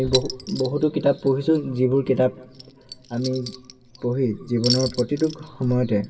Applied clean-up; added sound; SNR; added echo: none; Chink, clink; 12 dB; reverberation time 1.6 s.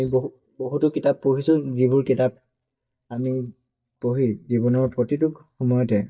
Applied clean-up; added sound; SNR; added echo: neural mask model DeepFilterNet 3.